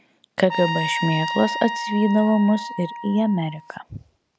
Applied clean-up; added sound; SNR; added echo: none; Trumpet; 7 dB; none.